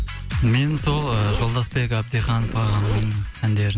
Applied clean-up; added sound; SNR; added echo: none; Zipper (clothing); 10 dB; none.